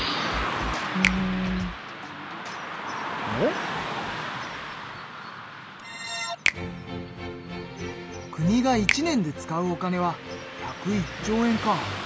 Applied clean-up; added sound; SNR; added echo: none; Finger snapping + Car passing by / Traffic noise, roadway noise; 4 dB; none.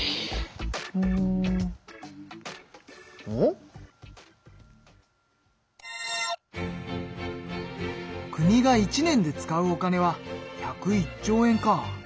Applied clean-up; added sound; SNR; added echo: none; none; none; none.